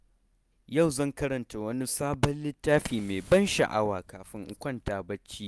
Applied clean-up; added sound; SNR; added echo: none; Fire; 19 dB; none.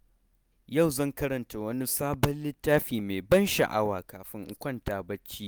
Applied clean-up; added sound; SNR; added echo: none; none; none; none.